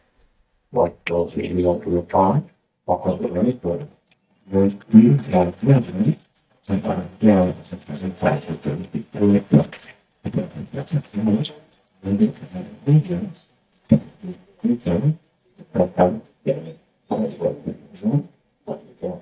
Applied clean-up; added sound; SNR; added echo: neural mask model DeepFilterNet 3.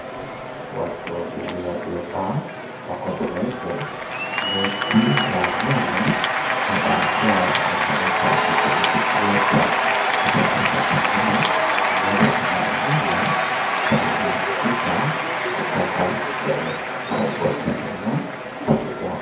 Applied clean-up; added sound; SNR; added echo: none; Applause / Cheering; -3 dB; reverberation time 0.6 s.